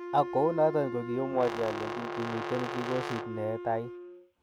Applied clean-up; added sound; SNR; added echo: none; Wind instrument, woodwind instrument + Brass instrument; 6 dB; none.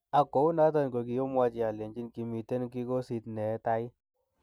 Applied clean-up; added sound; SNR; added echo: none; none; none; none.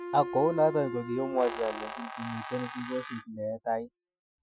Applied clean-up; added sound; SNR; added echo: classical method Wiener filter.